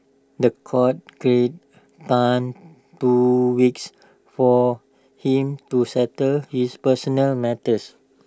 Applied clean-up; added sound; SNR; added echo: none; none; none; none.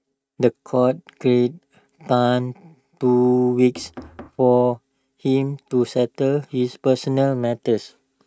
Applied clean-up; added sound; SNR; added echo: neural mask model RNNoise.